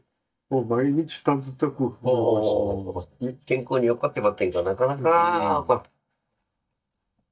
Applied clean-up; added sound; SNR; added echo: neural mask model DeepFilterNet 3.